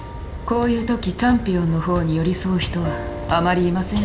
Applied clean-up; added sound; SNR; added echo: none; Fire; 11 dB; reverberation time 0.5 s.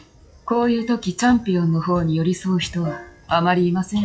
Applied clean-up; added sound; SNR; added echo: classical method WPE with log-MMSE.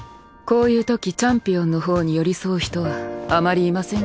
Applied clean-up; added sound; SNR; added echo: none; none; none; none.